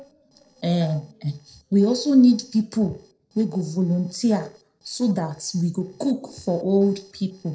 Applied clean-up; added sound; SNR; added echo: neural separator model SepFormer DNS4.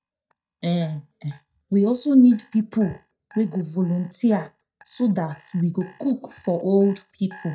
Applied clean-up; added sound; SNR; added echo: neural mask model DeepFilterNet 3.